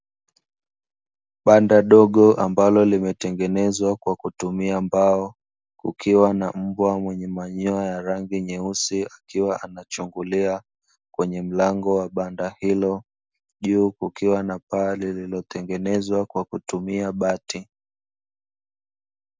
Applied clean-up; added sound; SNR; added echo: none; none; none; none.